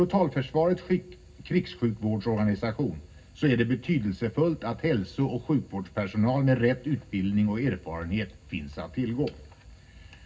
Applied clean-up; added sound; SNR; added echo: none; none; none; reverberation time 0.4 s.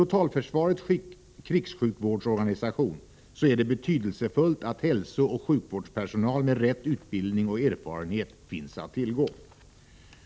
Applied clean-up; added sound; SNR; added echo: none; none; none; none.